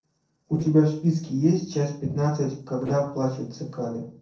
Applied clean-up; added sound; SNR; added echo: neural separator model SepFormer DNS4.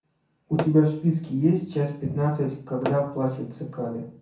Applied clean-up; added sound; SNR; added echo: none; Tap / Hammer; 11 dB; reverberation time 0.5 s.